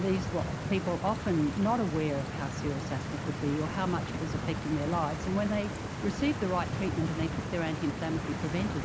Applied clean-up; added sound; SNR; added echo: none; Stream; 3 dB; none.